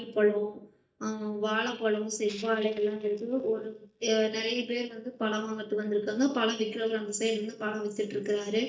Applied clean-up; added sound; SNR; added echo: neural mask model DeepFilterNet 3.